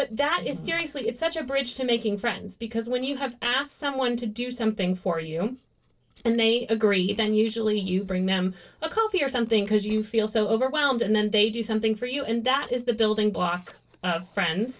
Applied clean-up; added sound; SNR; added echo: neural separator model SepFormer DNS4.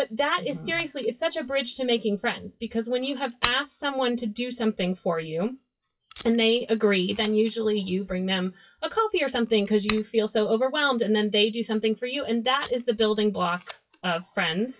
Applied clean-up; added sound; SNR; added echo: classical method WPE with log-MMSE.